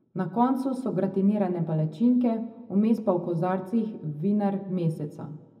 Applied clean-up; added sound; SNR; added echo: none; none; none; reverberation time 0.4 s.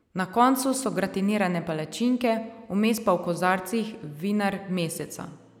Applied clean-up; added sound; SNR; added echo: none; none; none; none.